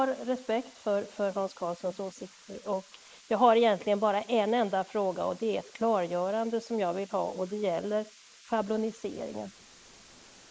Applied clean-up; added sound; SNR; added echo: neural mask model Resemble Enhance denoiser.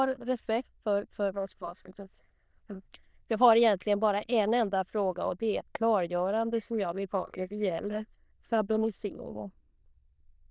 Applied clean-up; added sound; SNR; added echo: neural diffusion model UNIVERSE++.